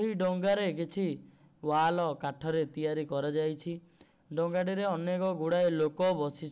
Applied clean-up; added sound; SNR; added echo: none; none; none; none.